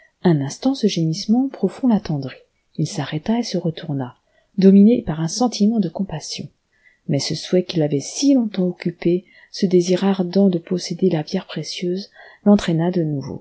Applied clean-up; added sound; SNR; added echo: none; none; none; none.